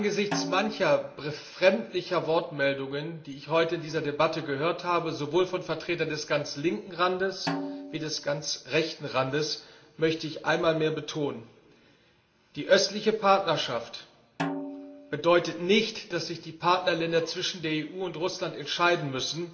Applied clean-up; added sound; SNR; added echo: none; Snare drum; 11 dB; reverberation time 1.2 s.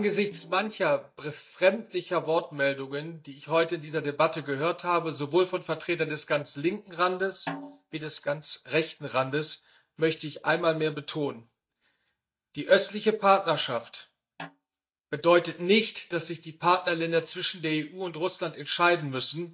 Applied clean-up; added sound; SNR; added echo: neural mask model DeepFilterNet 3.